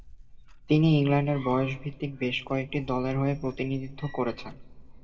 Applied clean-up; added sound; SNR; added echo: none; Clock; 17 dB; reverberation time 1.1 s.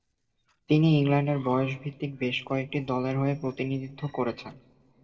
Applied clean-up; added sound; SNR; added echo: neural separator model SepFormer DNS4.